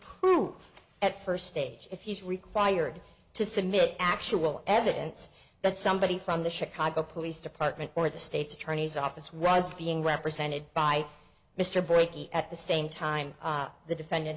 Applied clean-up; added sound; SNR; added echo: none; none; none; none.